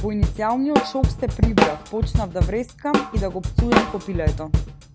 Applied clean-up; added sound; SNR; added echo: none; Drum kit; -4 dB; none.